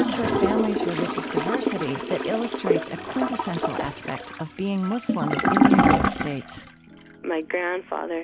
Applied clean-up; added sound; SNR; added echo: none; Toilet flush / Gurgling; -4 dB; none.